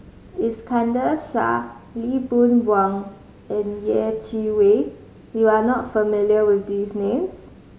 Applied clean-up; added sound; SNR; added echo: none; none; none; none.